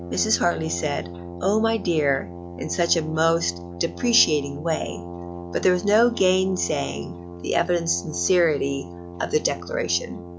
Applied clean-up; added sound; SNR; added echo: none; Brass instrument; 11 dB; none.